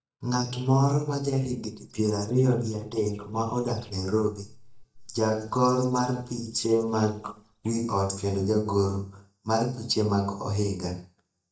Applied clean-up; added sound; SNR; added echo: neural mask model DeepFilterNet 3.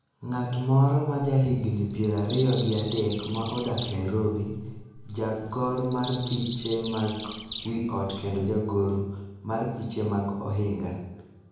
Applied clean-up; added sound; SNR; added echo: none; Bird vocalization, bird call, bird song; 11 dB; reverberation time 0.8 s.